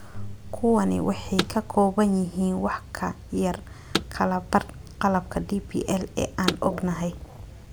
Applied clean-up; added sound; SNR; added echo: none; Car; 12 dB; none.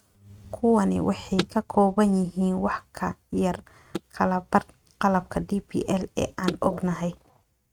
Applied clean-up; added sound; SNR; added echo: neural mask model RNNoise.